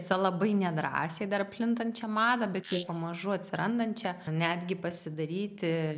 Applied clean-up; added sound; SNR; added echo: neural mask model Resemble Enhance denoiser.